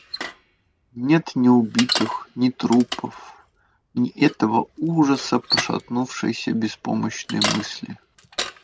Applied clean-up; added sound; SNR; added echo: none; Bicycle; 9 dB; none.